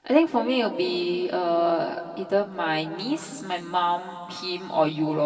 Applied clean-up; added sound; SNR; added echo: none; none; none; reverberation time 3.0 s.